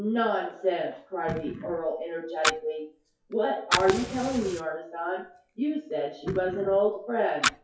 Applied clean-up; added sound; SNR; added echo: classical method WPE with log-MMSE.